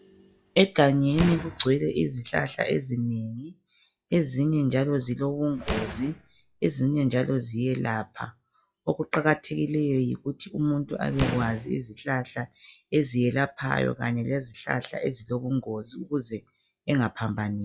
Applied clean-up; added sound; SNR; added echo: classical method log-MMSE.